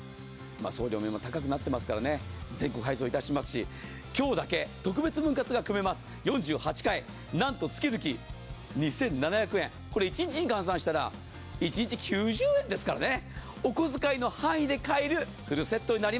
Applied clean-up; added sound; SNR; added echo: none; none; none; none.